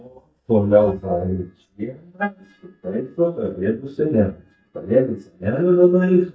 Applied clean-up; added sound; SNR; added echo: neural mask model DeepFilterNet 3.